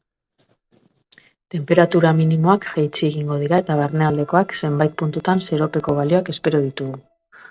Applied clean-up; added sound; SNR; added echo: neural separator model SepFormer DNS4.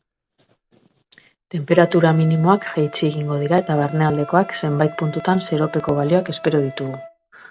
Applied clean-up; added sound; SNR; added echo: none; Wind instrument, woodwind instrument; 18 dB; none.